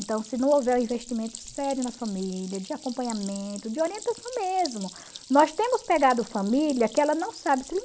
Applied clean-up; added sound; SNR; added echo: none; Stream; 16 dB; none.